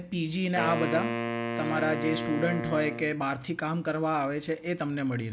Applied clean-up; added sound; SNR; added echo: none; Wind instrument, woodwind instrument; 4 dB; none.